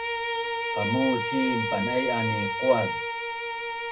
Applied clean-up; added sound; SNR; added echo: none; Bowed string instrument; 1 dB; reverberation time 0.3 s.